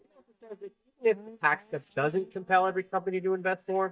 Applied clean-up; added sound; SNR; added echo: neural mask model DeepFilterNet 3.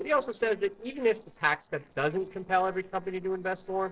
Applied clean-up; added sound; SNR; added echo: neural separator model SepFormer DNS4.